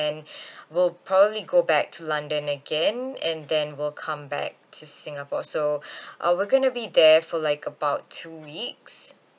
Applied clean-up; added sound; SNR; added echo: none; none; none; none.